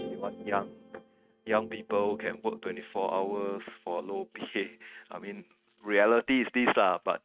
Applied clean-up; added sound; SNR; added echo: neural mask model RNNoise.